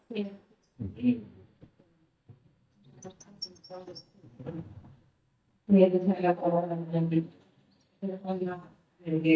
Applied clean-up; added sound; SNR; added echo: neural mask model DeepFilterNet 3.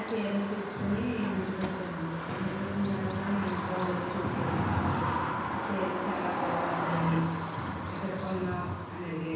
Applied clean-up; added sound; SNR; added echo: none; Bird vocalization, bird call, bird song; 3 dB; reverberation time 1.0 s.